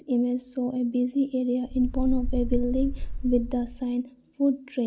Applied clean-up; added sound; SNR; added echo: none; Wind; 3 dB; none.